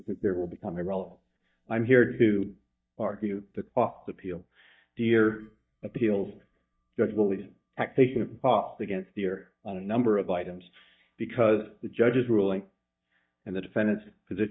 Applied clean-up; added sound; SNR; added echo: neural mask model DeepFilterNet 3.